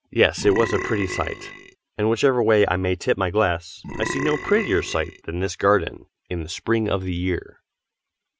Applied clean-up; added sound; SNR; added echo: none; Burping, eructation; 8 dB; none.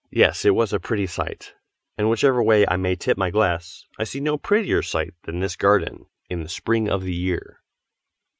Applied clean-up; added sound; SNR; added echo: none; none; none; none.